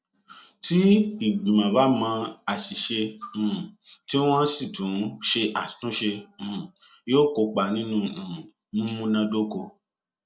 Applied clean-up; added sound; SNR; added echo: none; none; none; none.